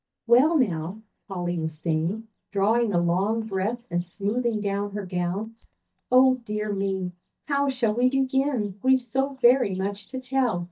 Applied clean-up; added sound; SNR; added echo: neural mask model DeepFilterNet 3.